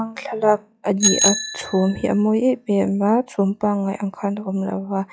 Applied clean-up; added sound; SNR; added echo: classical method log-MMSE.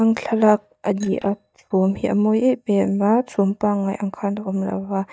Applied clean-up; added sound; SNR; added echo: neural mask model DeepFilterNet 3.